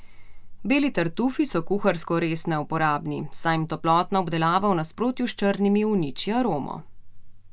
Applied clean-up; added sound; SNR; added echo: none; none; none; none.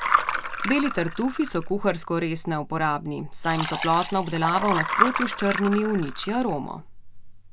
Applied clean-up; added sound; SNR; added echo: none; Liquid; 4 dB; none.